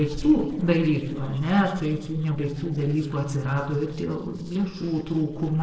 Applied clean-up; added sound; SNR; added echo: neural separator model SepFormer DNS4.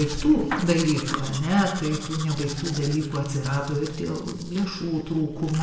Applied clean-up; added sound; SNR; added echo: none; Domestic sounds, home sounds; 12 dB; reverberation time 1.0 s.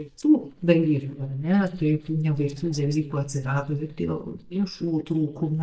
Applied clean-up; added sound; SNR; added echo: neural mask model DeepFilterNet 3.